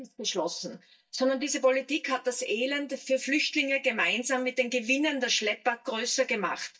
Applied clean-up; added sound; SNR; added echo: neural mask model DeepFilterNet 3.